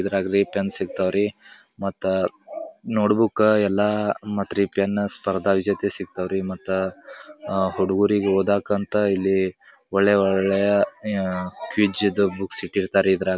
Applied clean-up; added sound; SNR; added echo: none; none; none; none.